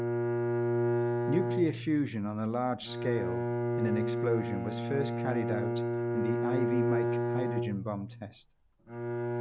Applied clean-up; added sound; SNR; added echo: none; Bowed string instrument; -3 dB; none.